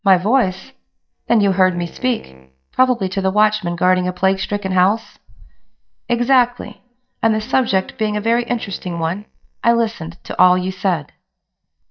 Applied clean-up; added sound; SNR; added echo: neural mask model DeepFilterNet 3.